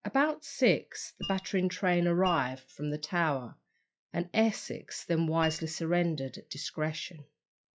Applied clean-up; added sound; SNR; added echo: classical method log-MMSE.